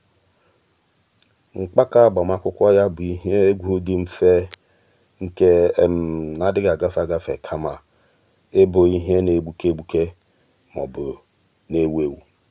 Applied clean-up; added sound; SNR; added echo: none; none; none; none.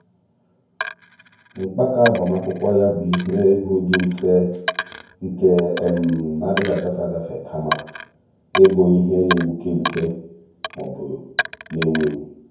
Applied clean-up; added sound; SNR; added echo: none; Coin (dropping); 11 dB; reverberation time 0.9 s.